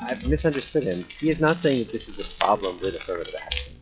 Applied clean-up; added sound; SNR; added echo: classical method log-MMSE.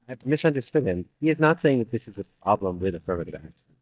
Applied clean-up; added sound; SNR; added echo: neural mask model DeepFilterNet 3.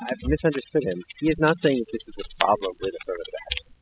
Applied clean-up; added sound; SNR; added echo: classical method spectral subtraction.